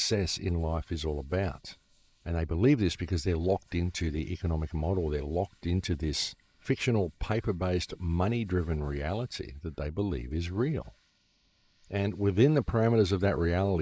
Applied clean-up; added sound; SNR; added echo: neural mask model Resemble Enhance denoiser.